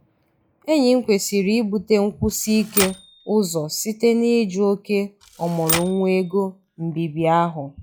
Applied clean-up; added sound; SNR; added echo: classical method log-MMSE.